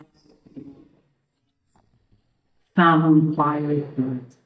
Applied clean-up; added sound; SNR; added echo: neural mask model DeepFilterNet 3.